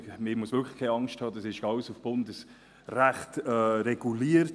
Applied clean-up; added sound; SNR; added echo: none; none; none; none.